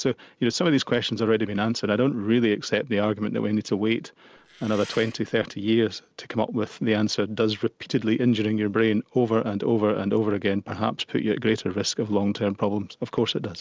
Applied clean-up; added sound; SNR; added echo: none; Engine; 20 dB; none.